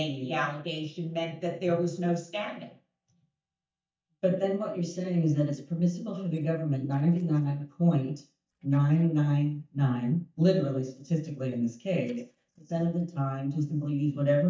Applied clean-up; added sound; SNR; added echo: neural mask model DeepFilterNet 3.